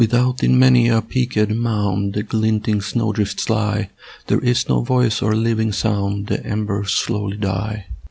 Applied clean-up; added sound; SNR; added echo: none; none; none; none.